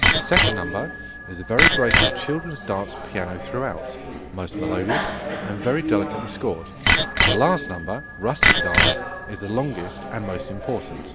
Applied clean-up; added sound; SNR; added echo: none; Bicycle bell; -4 dB; none.